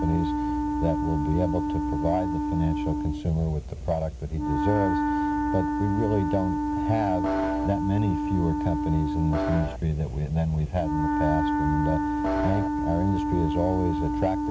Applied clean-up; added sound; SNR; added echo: none; Wind instrument, woodwind instrument + Piano; 0 dB; none.